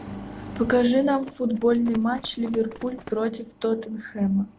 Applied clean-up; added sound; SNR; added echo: none; Run; 20 dB; none.